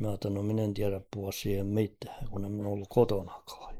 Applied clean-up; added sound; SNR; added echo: neural mask model Resemble Enhance denoiser.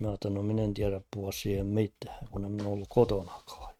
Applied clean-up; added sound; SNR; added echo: neural mask model RNNoise.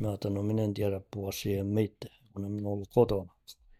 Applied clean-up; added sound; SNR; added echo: neural mask model DeepFilterNet 3.